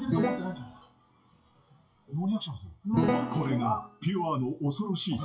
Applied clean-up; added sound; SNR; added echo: classical method WPE with log-MMSE.